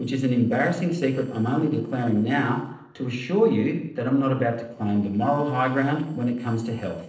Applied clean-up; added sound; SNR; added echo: neural separator model SepFormer DNS4.